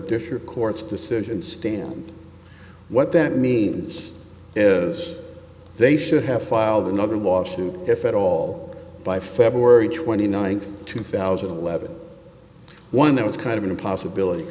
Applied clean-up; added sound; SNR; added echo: none; none; none; none.